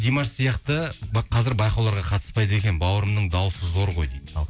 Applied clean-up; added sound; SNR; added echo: none; none; none; none.